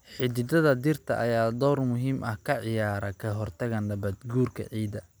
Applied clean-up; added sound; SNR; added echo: none; none; none; none.